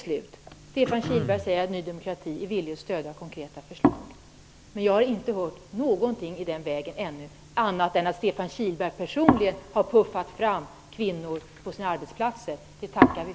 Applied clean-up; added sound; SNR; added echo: none; Cough; 9 dB; none.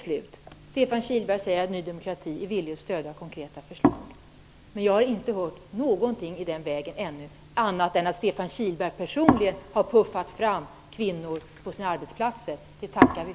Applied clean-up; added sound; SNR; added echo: none; none; none; none.